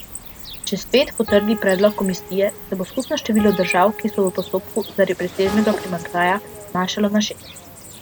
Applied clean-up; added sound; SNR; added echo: none; Cricket + Piano; 13 dB; none.